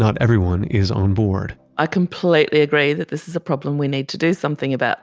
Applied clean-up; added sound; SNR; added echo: none; none; none; none.